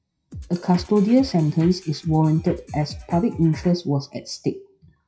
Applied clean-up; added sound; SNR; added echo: classical method WPE with log-MMSE.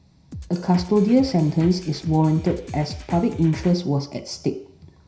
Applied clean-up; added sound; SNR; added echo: none; Drum kit; 15 dB; reverberation time 0.5 s.